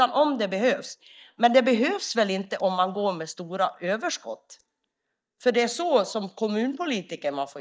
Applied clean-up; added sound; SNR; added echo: neural mask model DeepFilterNet 3.